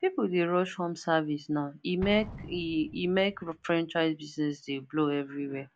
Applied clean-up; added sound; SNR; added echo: none; Explosion; 20 dB; none.